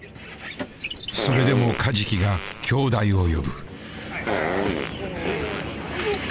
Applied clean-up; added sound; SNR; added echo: none; Fart; 6 dB; none.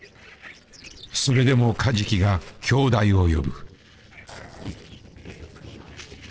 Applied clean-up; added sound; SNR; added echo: neural separator model SepFormer DNS4.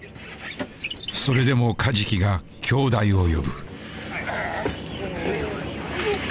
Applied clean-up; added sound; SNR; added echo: none; none; none; none.